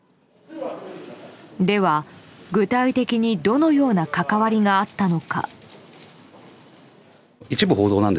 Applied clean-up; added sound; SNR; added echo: none; none; none; none.